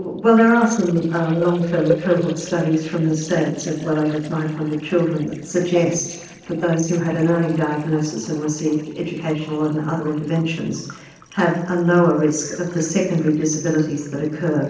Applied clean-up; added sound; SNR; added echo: neural separator model SepFormer DNS4.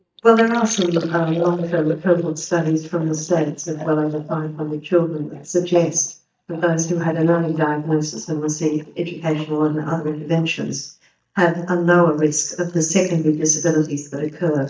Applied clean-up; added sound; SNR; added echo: neural mask model DeepFilterNet 3.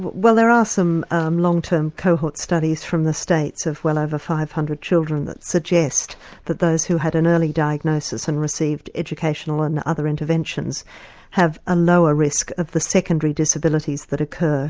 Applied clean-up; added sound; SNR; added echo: none; none; none; none.